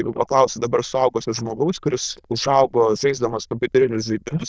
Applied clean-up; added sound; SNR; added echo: neural diffusion model UNIVERSE++.